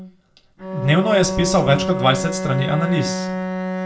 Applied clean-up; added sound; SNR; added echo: none; Bowed string instrument; 4 dB; reverberation time 0.3 s.